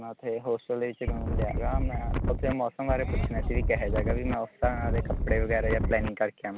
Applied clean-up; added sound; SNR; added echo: none; Wind; -3 dB; none.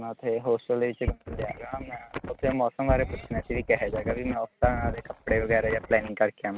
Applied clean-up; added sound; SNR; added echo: neural mask model RNNoise.